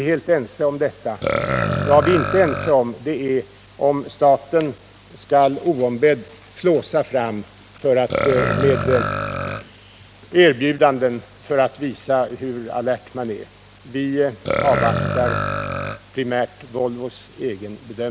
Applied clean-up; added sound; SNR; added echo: none; Burping, eructation; 4 dB; none.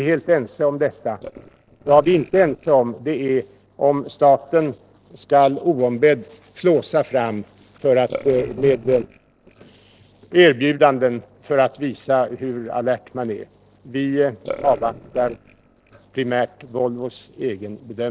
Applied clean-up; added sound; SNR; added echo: neural separator model SepFormer DNS4.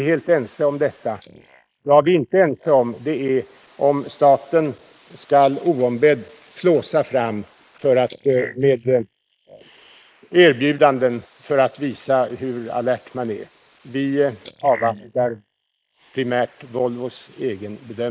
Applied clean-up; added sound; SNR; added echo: neural mask model Resemble Enhance denoiser.